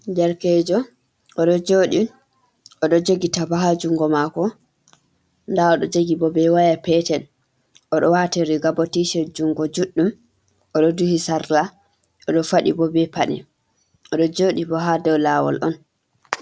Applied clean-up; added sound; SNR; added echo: none; none; none; none.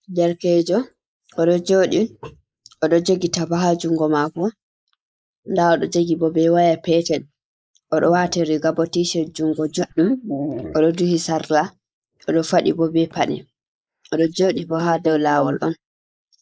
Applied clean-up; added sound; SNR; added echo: neural mask model Resemble Enhance denoiser.